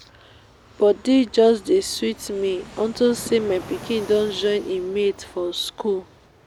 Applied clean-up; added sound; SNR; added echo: none; Fixed-wing aircraft, airplane; 20 dB; none.